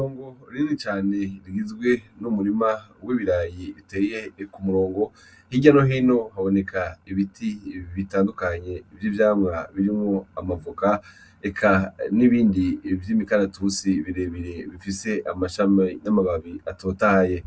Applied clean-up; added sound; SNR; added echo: none; none; none; none.